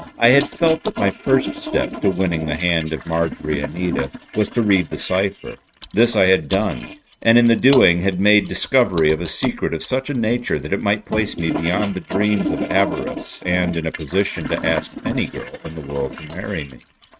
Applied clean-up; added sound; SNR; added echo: neural mask model RNNoise.